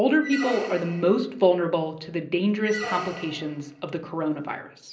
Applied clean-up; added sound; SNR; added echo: none; Squeak; 13 dB; reverberation time 0.5 s.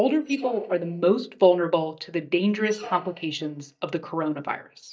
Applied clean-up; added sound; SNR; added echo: neural mask model DeepFilterNet 3.